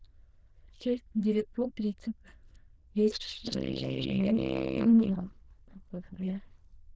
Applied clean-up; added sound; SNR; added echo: neural diffusion model UNIVERSE++.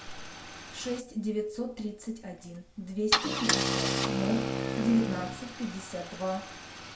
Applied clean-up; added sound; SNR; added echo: none; Wind instrument, woodwind instrument + Idling / Engine starting / Car; 0 dB; none.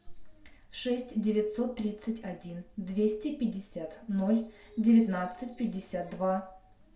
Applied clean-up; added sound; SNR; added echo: none; none; none; none.